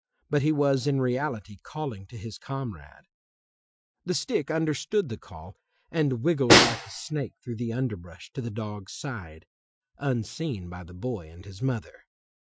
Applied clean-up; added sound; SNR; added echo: classical method Wiener filter.